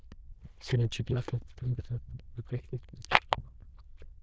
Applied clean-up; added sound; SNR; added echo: neural diffusion model UNIVERSE++.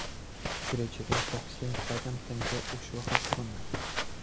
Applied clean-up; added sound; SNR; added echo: none; Walk, footsteps; -3 dB; none.